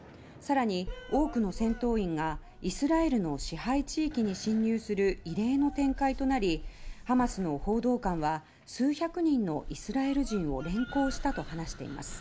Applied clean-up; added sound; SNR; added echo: none; none; none; none.